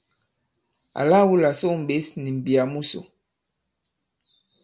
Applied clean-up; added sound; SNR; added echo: none; none; none; none.